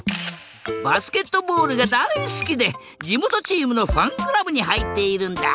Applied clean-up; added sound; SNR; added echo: none; none; none; none.